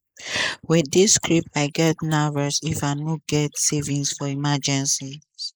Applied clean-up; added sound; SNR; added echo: neural mask model Resemble Enhance denoiser.